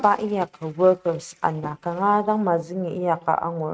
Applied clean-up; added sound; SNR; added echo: neural mask model RNNoise.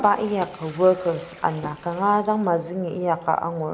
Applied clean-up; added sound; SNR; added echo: none; Toilet flush; 20 dB; none.